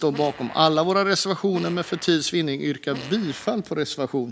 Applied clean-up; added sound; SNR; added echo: none; Fart; 19 dB; none.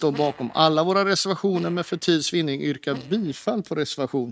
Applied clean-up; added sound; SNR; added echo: neural mask model RNNoise.